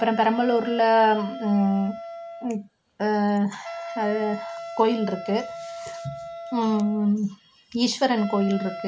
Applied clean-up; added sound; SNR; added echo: none; Wind instrument, woodwind instrument; 13 dB; none.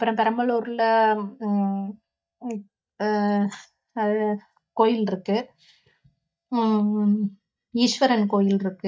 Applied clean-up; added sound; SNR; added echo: neural mask model DeepFilterNet 3.